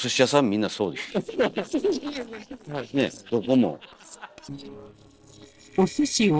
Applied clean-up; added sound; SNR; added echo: neural separator model SepFormer DNS4.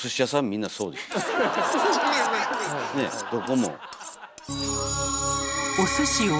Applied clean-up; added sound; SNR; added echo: none; Cutlery, silverware; 19 dB; none.